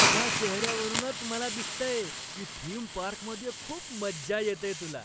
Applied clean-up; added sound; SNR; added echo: none; Hiss; -2 dB; none.